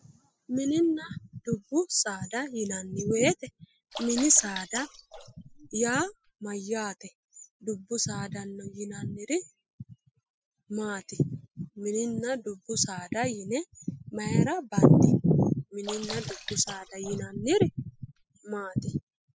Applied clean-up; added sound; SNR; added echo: classical method spectral subtraction.